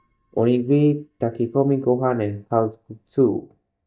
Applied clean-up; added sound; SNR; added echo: neural mask model DeepFilterNet 3.